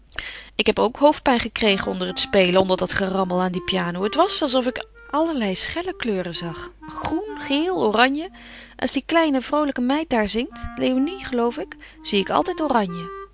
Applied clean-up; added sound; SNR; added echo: none; Wind instrument, woodwind instrument; 19 dB; none.